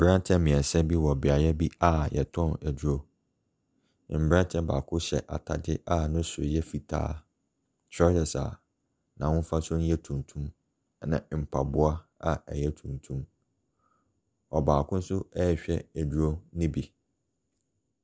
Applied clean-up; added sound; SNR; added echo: none; none; none; none.